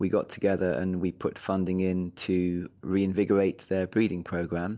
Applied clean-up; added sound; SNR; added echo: none; none; none; none.